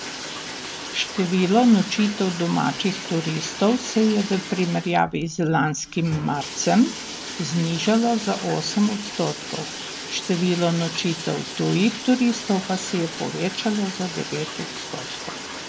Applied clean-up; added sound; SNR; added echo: none; Bathtub (filling or washing); 10 dB; none.